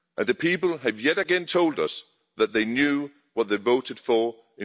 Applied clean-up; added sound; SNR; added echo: none; none; none; none.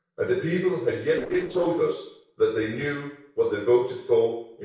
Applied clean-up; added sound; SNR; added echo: neural separator model SepFormer DNS4.